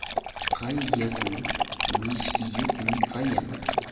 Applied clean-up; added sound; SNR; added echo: none; Dog; -2 dB; reverberation time 1.7 s.